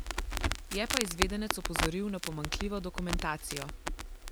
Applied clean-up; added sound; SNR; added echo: none; Crackle; -2 dB; none.